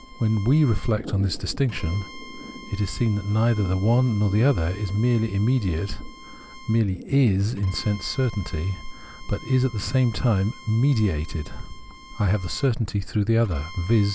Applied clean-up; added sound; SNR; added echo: none; Thunder / Rain + Bowed string instrument; 18 dB; none.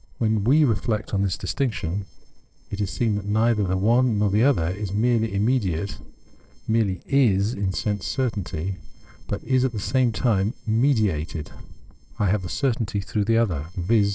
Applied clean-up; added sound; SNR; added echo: neural separator model SepFormer DNS4.